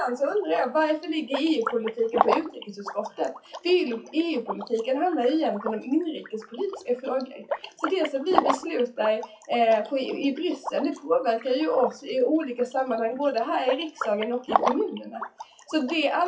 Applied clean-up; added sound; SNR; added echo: classical method WPE with log-MMSE.